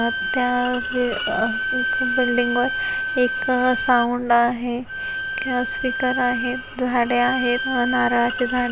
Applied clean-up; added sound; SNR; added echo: none; Bowed string instrument; 3 dB; none.